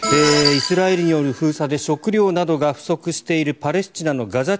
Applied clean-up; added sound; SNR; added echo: none; none; none; none.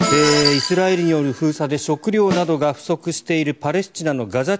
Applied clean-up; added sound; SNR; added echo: none; Snare drum; 14 dB; none.